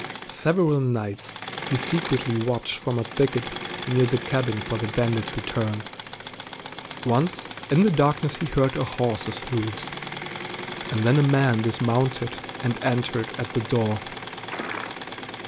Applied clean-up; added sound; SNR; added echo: none; Liquid + Engine / Mechanisms; 10 dB; none.